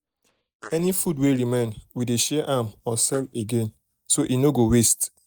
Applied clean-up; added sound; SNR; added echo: neural mask model DeepFilterNet 3.